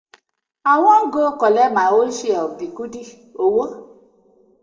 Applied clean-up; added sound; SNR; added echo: none; none; none; reverberation time 1.9 s.